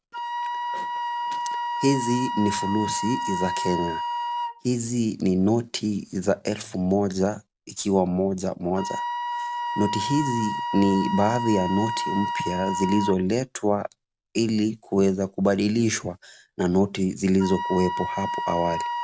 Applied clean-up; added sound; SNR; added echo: none; Wind instrument, woodwind instrument; 6 dB; none.